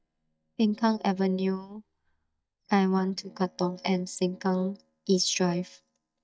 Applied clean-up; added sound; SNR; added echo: neural mask model DeepFilterNet 3.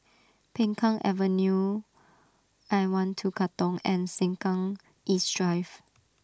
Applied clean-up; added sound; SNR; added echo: none; none; none; none.